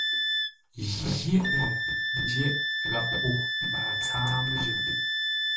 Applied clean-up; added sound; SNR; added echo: none; Wind instrument, woodwind instrument; -2 dB; reverberation time 0.3 s.